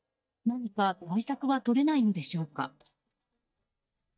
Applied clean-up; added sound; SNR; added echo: neural mask model DeepFilterNet 3.